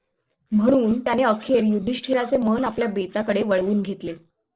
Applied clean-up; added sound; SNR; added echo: neural separator model SepFormer DNS4.